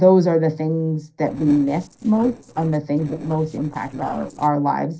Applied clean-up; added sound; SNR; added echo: neural separator model SepFormer DNS4.